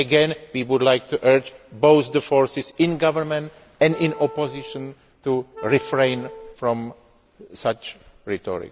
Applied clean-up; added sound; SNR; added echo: none; Wind instrument, woodwind instrument; 16 dB; none.